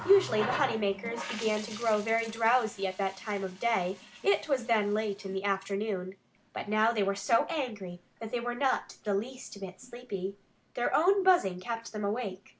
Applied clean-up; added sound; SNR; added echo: none; Water tap, faucet; 15 dB; none.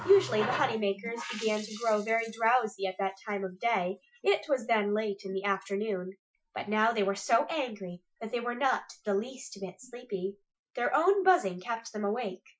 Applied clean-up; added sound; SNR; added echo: classical method Wiener filter.